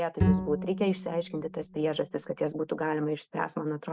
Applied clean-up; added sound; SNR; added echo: neural mask model RNNoise.